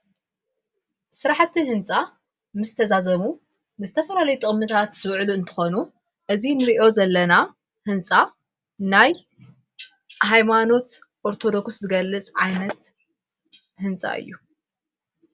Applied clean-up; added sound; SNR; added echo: none; none; none; none.